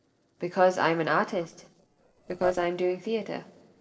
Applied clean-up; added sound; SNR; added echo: neural separator model SepFormer DNS4.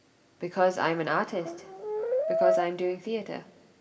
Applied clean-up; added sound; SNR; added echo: none; Brass instrument; -2 dB; reverberation time 1.3 s.